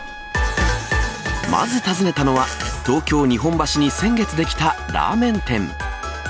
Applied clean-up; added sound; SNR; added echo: none; Trumpet + Fart; 14 dB; none.